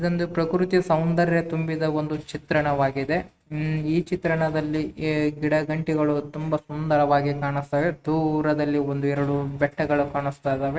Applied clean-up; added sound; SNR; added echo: neural mask model RNNoise.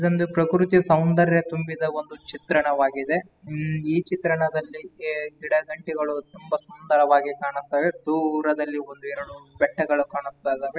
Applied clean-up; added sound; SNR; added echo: classical method spectral subtraction.